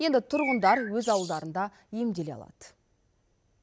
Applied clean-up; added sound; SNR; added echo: none; Bird; 8 dB; none.